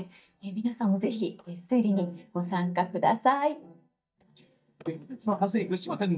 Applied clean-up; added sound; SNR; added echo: neural mask model DeepFilterNet 3.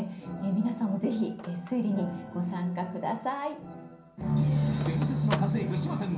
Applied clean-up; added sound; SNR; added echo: none; Telephone; 17 dB; reverberation time 0.6 s.